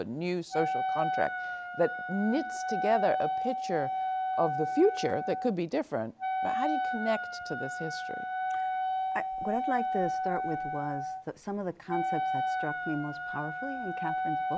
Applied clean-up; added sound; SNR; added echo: none; Wind instrument, woodwind instrument; 0 dB; none.